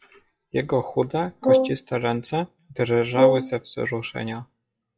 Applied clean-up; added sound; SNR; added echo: classical method WPE with log-MMSE.